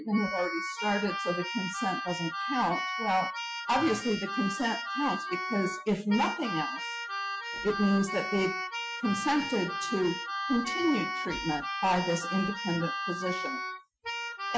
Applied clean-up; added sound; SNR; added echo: classical method Wiener filter.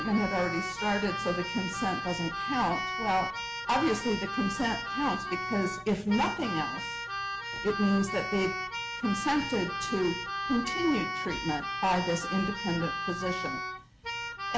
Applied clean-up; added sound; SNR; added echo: none; Keyboard (musical); 4 dB; none.